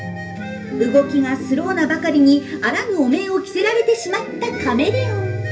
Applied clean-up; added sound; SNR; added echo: none; none; none; reverberation time 0.3 s.